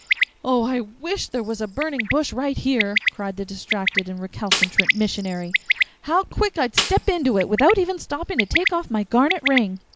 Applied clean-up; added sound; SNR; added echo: none; Snare drum + Bird; 3 dB; none.